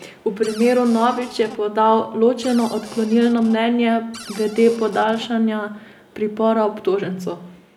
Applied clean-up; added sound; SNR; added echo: none; Cupboard open or close; 19 dB; none.